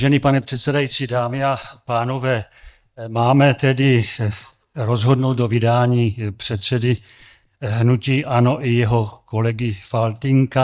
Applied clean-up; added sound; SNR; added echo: neural mask model DeepFilterNet 3.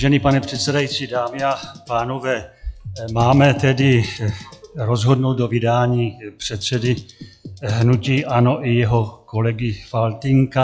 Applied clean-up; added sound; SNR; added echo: classical method log-MMSE.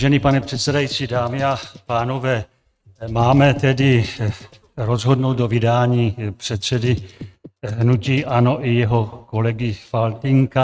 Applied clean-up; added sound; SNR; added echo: neural mask model RNNoise.